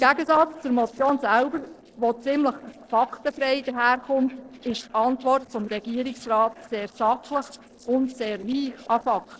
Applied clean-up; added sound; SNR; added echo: neural separator model SepFormer DNS4.